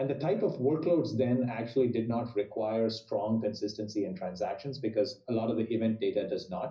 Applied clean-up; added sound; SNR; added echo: none; none; none; reverberation time 0.4 s.